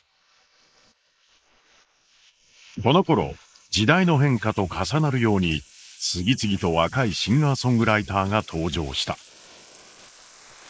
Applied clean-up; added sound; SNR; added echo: neural mask model Resemble Enhance denoiser.